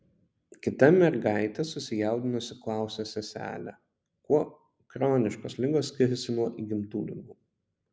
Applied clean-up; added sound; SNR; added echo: none; none; none; none.